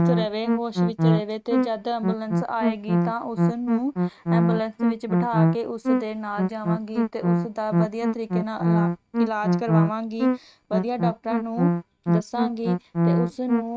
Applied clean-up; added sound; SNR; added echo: neural mask model RNNoise.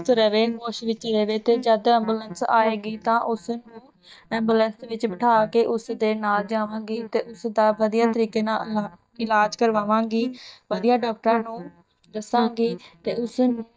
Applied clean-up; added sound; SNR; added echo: neural mask model DeepFilterNet 3.